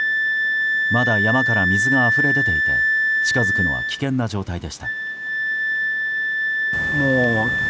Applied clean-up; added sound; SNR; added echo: none; Wind instrument, woodwind instrument; -4 dB; none.